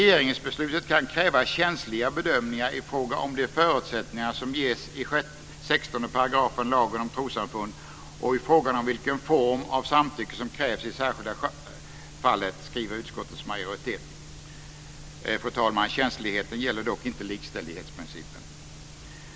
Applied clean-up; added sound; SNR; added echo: none; none; none; none.